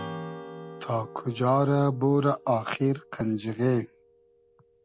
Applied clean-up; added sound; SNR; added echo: none; Strum; 16 dB; none.